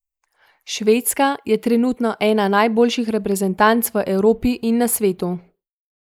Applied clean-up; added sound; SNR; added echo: neural mask model Resemble Enhance denoiser.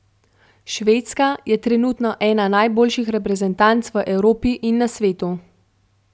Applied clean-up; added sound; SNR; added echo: none; none; none; none.